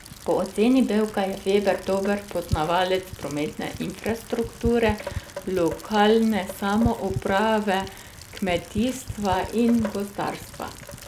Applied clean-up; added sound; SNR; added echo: none; Rain; 12 dB; none.